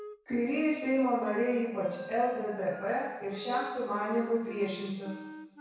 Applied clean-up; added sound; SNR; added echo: none; Wind instrument, woodwind instrument; 15 dB; reverberation time 1.0 s.